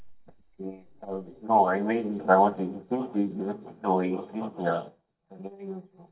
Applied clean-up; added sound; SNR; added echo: neural mask model DeepFilterNet 3.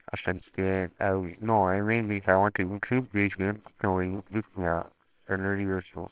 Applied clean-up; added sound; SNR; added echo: neural separator model SepFormer WHAMR!.